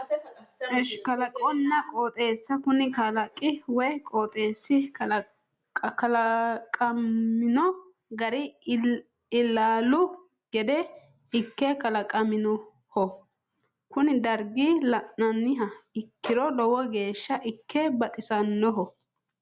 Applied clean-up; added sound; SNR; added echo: none; none; none; none.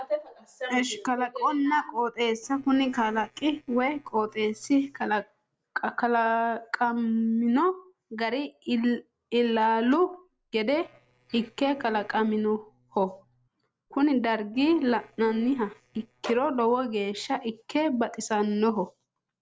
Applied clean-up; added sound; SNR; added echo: neural separator model SepFormer DNS4.